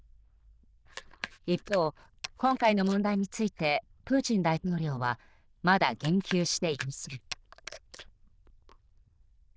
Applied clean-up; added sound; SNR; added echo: neural diffusion model UNIVERSE++.